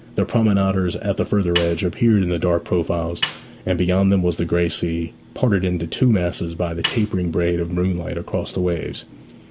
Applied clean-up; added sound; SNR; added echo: none; Snare drum; 11 dB; none.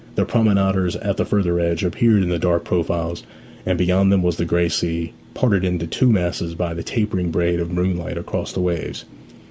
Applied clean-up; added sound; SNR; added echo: none; none; none; none.